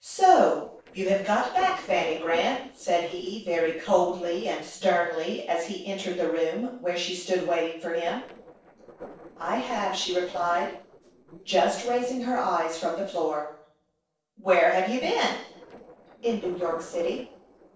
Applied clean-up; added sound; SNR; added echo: neural separator model SepFormer DNS4.